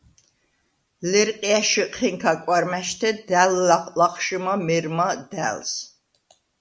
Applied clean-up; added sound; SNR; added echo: none; none; none; none.